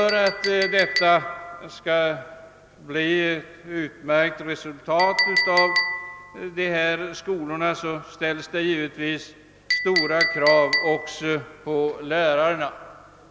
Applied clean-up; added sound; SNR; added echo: none; Chink, clink; 6 dB; none.